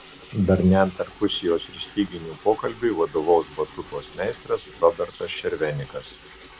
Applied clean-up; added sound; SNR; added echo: none; Liquid; 19 dB; none.